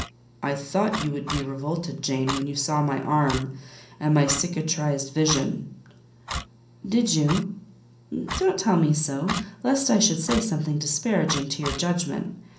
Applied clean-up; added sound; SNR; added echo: none; Clock; 12 dB; reverberation time 0.6 s.